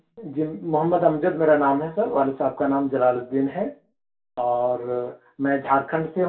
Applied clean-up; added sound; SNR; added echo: none; none; none; reverberation time 0.3 s.